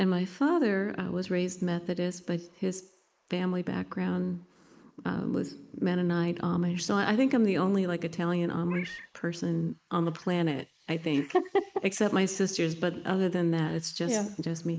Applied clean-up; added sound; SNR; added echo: neural mask model Resemble Enhance denoiser.